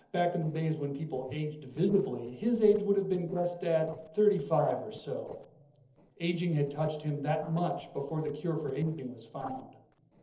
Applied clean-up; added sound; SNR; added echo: neural separator model SepFormer DNS4.